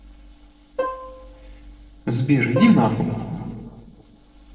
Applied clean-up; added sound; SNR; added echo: neural separator model SepFormer DNS4.